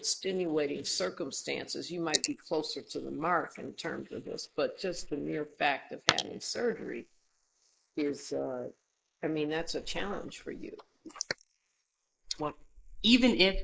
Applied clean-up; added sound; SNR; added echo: neural mask model Resemble Enhance denoiser.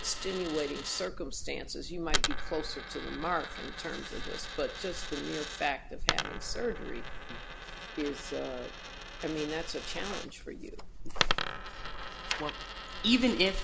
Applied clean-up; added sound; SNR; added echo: none; Coin (dropping); 3 dB; none.